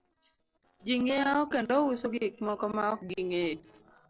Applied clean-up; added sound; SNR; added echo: neural separator model SepFormer DNS4.